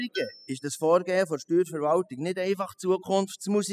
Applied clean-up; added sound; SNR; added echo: classical method spectral subtraction.